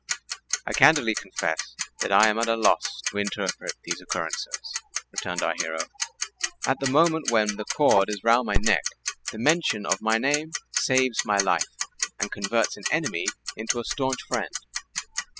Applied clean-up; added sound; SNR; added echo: classical method spectral subtraction.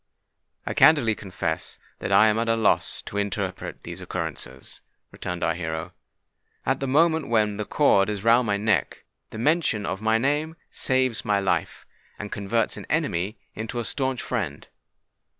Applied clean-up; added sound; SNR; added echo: none; none; none; none.